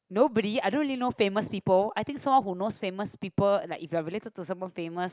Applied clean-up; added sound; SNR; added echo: none; none; none; none.